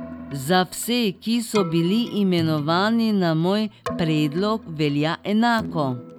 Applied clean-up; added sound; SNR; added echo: none; Keyboard (musical); 15 dB; none.